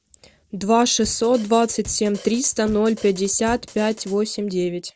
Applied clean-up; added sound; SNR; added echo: none; Drum kit; 19 dB; none.